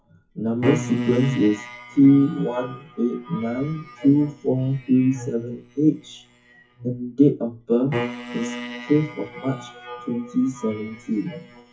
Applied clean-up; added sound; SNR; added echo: classical method WPE with log-MMSE.